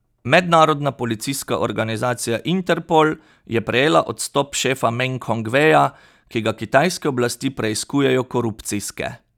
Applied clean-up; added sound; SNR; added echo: none; none; none; none.